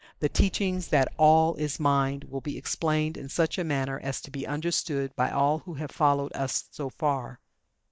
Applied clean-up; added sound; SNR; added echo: neural mask model DeepFilterNet 3.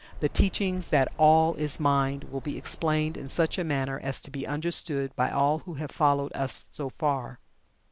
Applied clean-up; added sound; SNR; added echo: none; Bird vocalization, bird call, bird song; 13 dB; none.